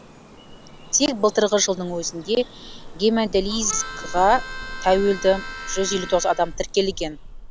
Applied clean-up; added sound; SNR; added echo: none; Bird vocalization, bird call, bird song + Harmonica; 11 dB; none.